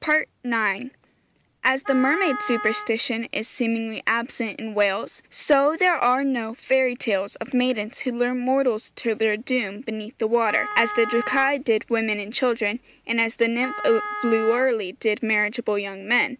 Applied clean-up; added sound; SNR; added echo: none; Wind instrument, woodwind instrument; 10 dB; none.